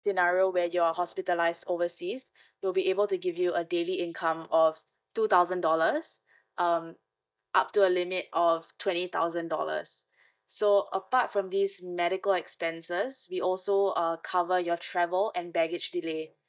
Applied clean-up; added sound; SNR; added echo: neural mask model DeepFilterNet 3.